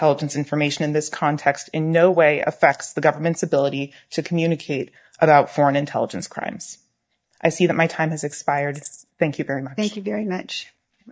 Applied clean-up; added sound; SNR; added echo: neural mask model DeepFilterNet 3.